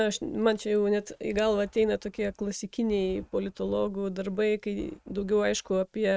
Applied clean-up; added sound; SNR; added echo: neural mask model RNNoise.